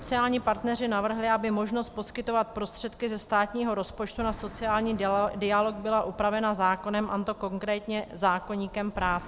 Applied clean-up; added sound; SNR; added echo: none; Car passing by; 18 dB; none.